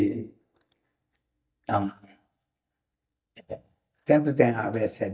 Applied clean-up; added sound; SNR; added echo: neural mask model DeepFilterNet 3.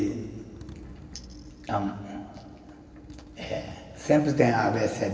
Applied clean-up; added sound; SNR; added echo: none; Motorcycle; 20 dB; reverberation time 2.3 s.